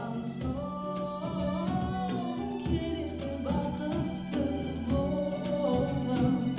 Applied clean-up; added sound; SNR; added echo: none; none; none; reverberation time 0.9 s.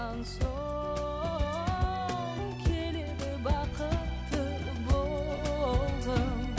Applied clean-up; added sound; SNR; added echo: none; none; none; none.